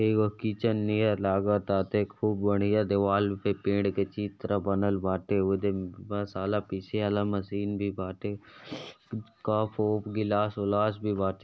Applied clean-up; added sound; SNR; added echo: none; none; none; none.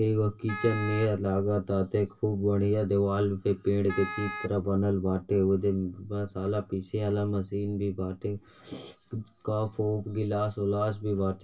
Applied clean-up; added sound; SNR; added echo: none; Wind instrument, woodwind instrument; 11 dB; reverberation time 0.1 s.